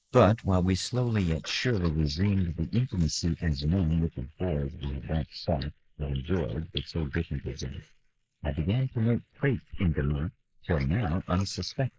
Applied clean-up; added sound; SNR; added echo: neural mask model Resemble Enhance denoiser.